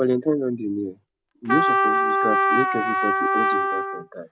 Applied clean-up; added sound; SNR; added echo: none; Trumpet; -4 dB; none.